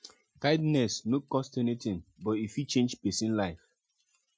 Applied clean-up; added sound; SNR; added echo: classical method Wiener filter.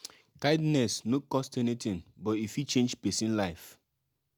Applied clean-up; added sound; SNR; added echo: none; none; none; none.